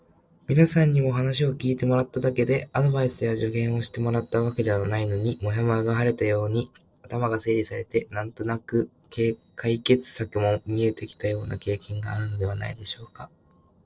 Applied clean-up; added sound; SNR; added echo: neural separator model SepFormer DNS4.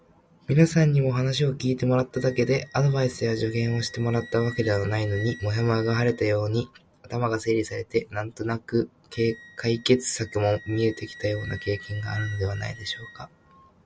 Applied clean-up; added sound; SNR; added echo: none; Wind instrument, woodwind instrument; 20 dB; none.